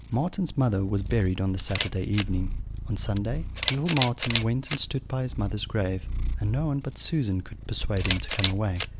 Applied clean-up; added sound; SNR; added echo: none; Camera + Purr; 3 dB; none.